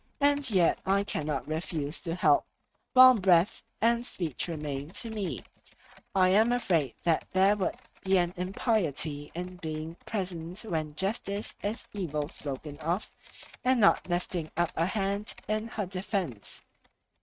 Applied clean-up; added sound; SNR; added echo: neural mask model RNNoise.